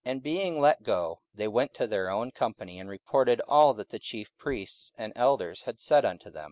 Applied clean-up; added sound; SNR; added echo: none; none; none; none.